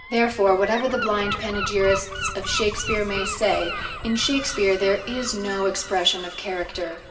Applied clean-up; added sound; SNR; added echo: none; Gull, seagull; 9 dB; reverberation time 2.0 s.